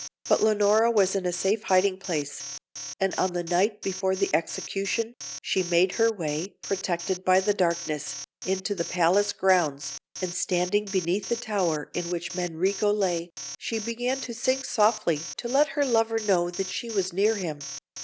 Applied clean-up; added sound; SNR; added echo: none; Alarm; 13 dB; none.